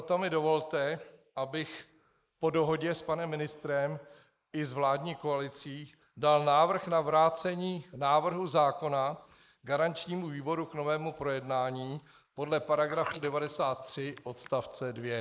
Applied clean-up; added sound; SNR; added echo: neural mask model Resemble Enhance denoiser.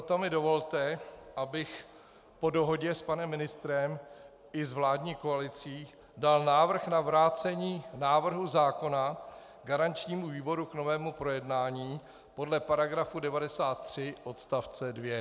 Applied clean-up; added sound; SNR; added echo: none; none; none; none.